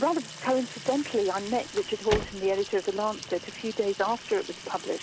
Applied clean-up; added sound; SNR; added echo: none; Sink (filling or washing) / Water tap, faucet + Car; 11 dB; none.